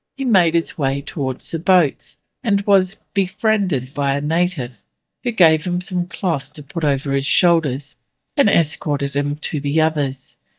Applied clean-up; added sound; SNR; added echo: neural mask model DeepFilterNet 3.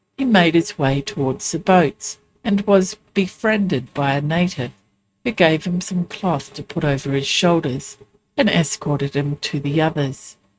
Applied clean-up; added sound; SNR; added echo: neural mask model RNNoise.